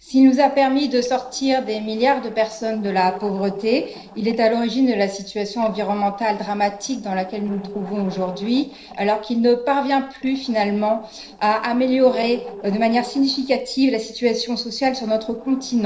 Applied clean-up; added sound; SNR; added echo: neural separator model SepFormer DNS4.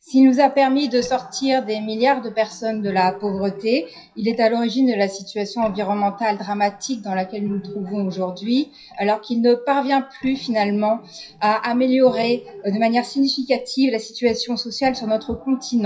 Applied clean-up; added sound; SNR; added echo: classical method WPE with log-MMSE.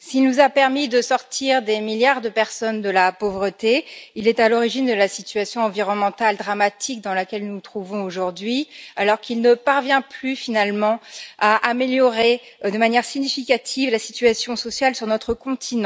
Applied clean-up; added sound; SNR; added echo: none; none; none; none.